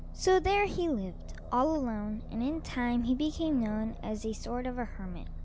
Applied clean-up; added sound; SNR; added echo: none; Aircraft; 9 dB; none.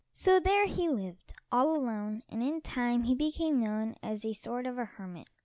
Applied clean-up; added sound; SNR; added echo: none; none; none; none.